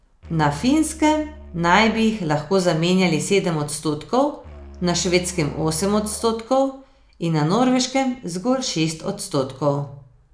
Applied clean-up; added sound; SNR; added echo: none; Musical instrument; 19 dB; none.